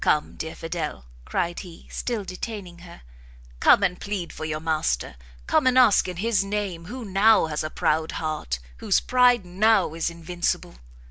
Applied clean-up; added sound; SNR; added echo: none; none; none; none.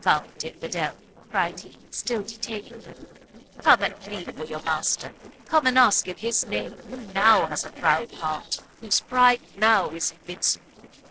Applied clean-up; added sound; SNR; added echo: neural separator model SepFormer DNS4.